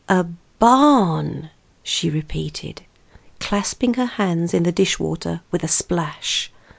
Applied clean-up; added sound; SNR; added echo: none; none; none; none.